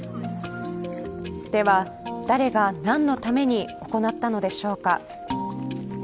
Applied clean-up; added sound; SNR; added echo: none; none; none; none.